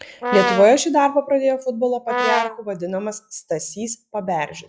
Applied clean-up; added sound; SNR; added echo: classical method log-MMSE.